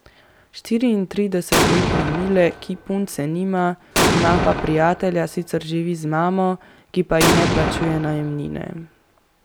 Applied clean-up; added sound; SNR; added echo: none; Explosion; 1 dB; none.